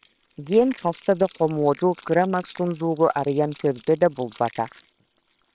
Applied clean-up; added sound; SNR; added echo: neural separator model SepFormer WHAM!.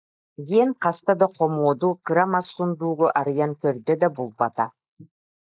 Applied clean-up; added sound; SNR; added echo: neural mask model Resemble Enhance denoiser.